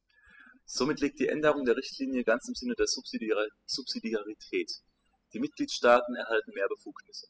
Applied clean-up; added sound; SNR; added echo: classical method spectral subtraction.